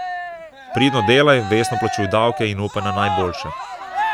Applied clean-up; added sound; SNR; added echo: none; Cheering; 6 dB; none.